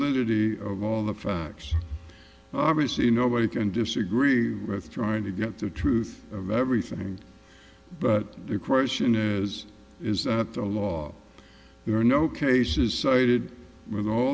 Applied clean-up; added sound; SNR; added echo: none; none; none; none.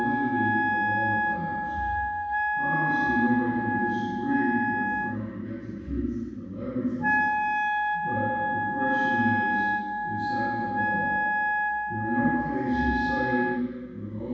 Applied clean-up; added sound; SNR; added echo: none; Wind instrument, woodwind instrument; -3 dB; reverberation time 2.0 s.